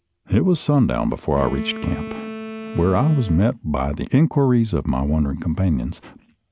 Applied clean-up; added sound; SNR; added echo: none; Wind instrument, woodwind instrument; 13 dB; none.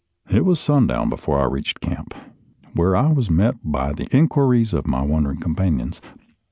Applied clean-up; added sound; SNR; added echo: none; none; none; none.